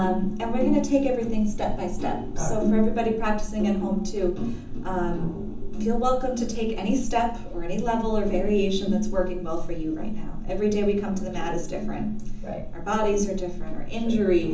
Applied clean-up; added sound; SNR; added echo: none; none; none; reverberation time 0.7 s.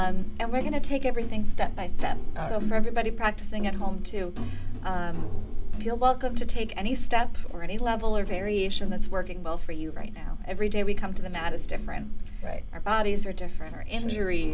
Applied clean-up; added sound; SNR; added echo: none; none; none; none.